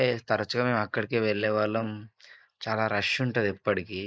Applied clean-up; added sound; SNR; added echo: neural mask model Resemble Enhance denoiser.